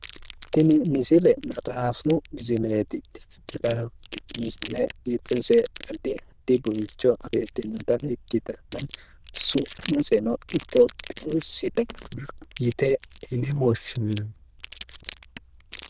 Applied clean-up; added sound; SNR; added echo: neural diffusion model UNIVERSE++.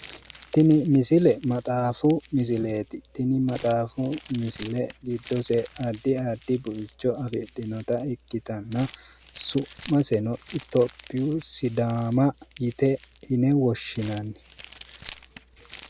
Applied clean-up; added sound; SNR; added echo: none; Crumpling, crinkling; 18 dB; none.